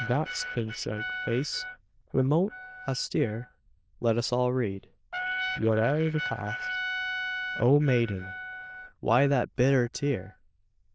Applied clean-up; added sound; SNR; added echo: neural diffusion model UNIVERSE++.